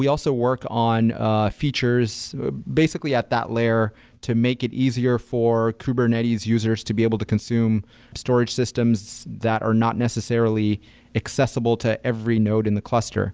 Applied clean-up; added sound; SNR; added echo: none; none; none; none.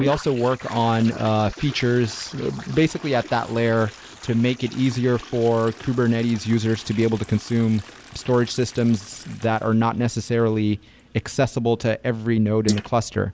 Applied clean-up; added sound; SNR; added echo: neural mask model Resemble Enhance denoiser.